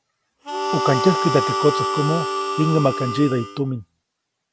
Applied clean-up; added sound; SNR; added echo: none; Harmonica; 2 dB; none.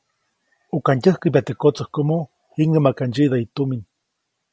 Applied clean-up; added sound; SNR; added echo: none; none; none; none.